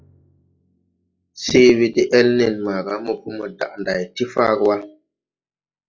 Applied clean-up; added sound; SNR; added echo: classical method log-MMSE.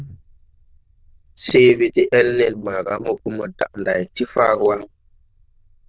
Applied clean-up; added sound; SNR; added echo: neural diffusion model UNIVERSE++.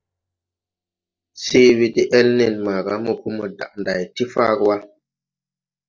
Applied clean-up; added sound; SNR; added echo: neural mask model DeepFilterNet 3.